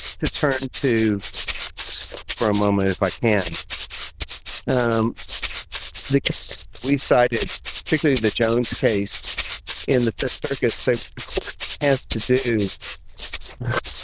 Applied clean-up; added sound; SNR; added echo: neural diffusion model UNIVERSE++.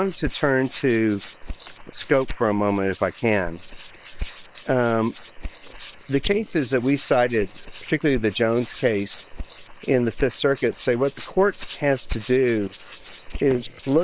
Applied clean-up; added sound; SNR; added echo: neural separator model SepFormer WHAM!.